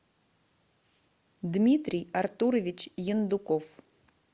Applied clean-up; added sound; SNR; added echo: none; none; none; none.